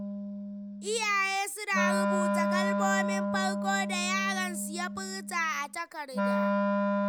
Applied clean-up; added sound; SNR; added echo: none; Wind instrument, woodwind instrument; -2 dB; none.